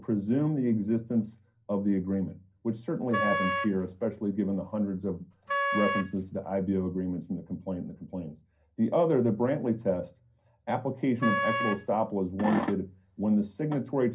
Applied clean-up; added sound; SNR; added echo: none; Wind instrument, woodwind instrument; 3 dB; reverberation time 0.3 s.